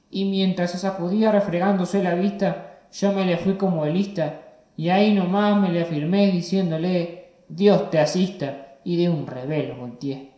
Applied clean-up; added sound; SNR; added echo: none; none; none; reverberation time 0.7 s.